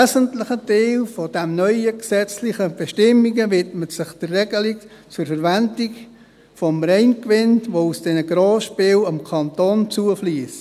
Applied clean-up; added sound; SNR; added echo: none; none; none; none.